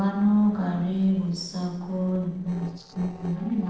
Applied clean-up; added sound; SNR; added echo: neural separator model SepFormer DNS4.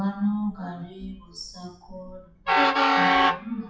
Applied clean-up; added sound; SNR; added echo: classical method WPE with log-MMSE.